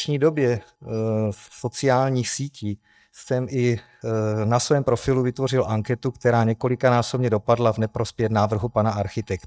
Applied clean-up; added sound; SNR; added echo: neural mask model DeepFilterNet 3.